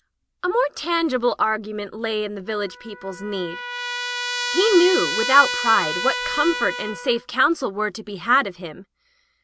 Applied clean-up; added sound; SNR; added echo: none; Trumpet; 7 dB; none.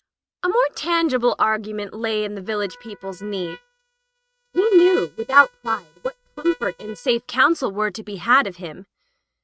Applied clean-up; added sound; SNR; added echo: neural mask model RNNoise.